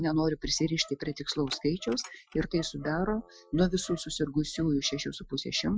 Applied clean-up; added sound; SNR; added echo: classical method Wiener filter.